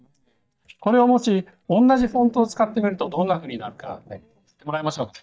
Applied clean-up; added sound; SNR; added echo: neural mask model DeepFilterNet 3.